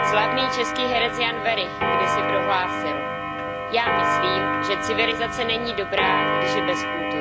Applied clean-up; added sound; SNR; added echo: none; Clock; -3 dB; none.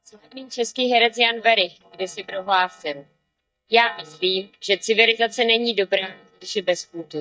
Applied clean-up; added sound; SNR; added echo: neural mask model DeepFilterNet 3.